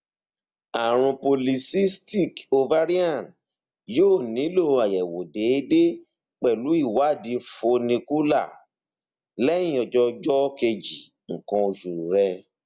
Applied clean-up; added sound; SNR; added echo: none; none; none; none.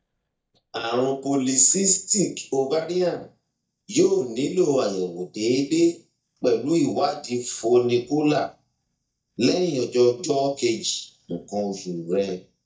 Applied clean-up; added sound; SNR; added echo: neural mask model DeepFilterNet 3.